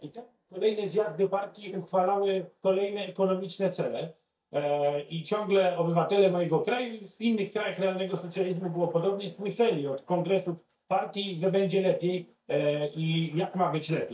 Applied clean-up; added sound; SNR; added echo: neural mask model DeepFilterNet 3.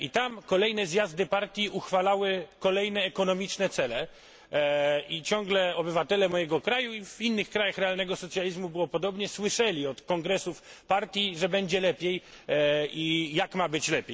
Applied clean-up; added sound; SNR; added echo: none; none; none; none.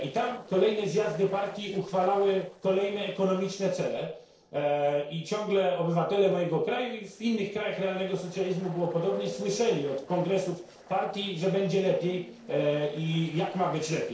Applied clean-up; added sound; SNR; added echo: neural separator model SepFormer DNS4.